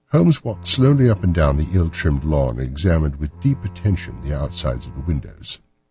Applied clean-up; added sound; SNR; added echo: none; Bowed string instrument; 19 dB; none.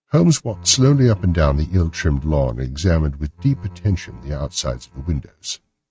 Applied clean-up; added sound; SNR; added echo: neural mask model RNNoise.